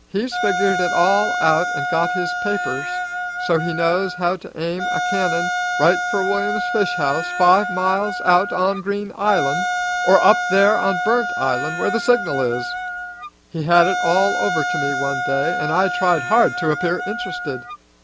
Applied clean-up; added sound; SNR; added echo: none; Wind instrument, woodwind instrument; 3 dB; none.